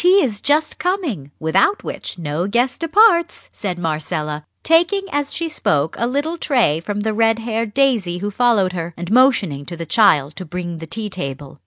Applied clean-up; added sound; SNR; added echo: none; none; none; none.